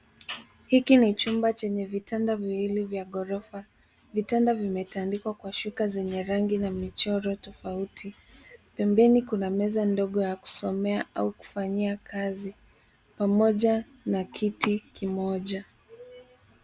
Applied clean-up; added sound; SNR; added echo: none; none; none; none.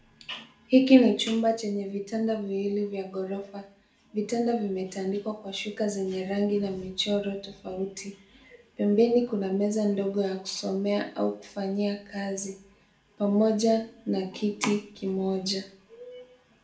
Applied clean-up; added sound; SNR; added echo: none; none; none; reverberation time 0.4 s.